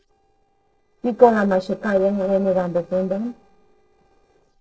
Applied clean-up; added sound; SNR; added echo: neural separator model SepFormer DNS4.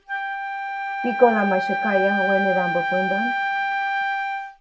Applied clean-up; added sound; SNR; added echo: none; Wind instrument, woodwind instrument; 0 dB; reverberation time 0.4 s.